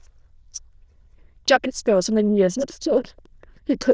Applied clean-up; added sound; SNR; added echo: neural diffusion model UNIVERSE++.